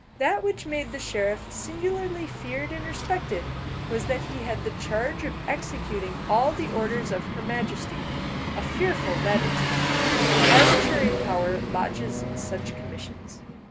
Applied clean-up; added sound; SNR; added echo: none; Engine; -2 dB; none.